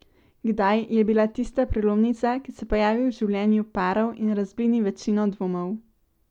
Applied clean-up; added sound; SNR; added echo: none; none; none; none.